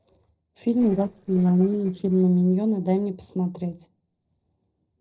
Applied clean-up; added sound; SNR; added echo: neural separator model SepFormer DNS4.